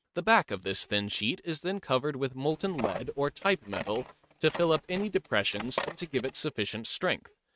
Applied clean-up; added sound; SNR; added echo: neural mask model RNNoise.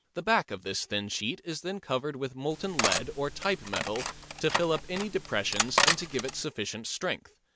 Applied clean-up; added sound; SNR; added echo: none; Cutlery, silverware; -1 dB; none.